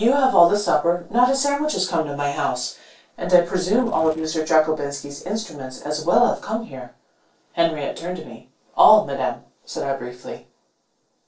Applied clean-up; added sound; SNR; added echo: neural separator model SepFormer DNS4.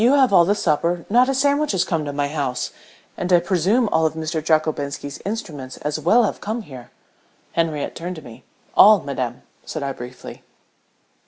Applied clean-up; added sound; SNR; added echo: none; none; none; none.